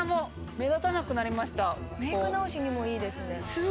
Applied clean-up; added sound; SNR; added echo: none; Musical instrument; 10 dB; none.